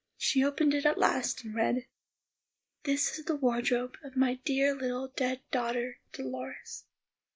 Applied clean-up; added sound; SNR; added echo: neural mask model Resemble Enhance denoiser.